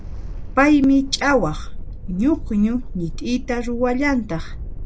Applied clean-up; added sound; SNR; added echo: none; Thunderstorm; 8 dB; none.